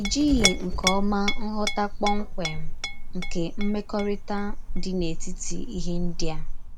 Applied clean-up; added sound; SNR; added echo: none; Chink, clink; -3 dB; none.